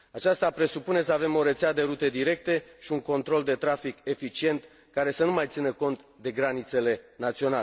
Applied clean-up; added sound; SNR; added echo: none; none; none; none.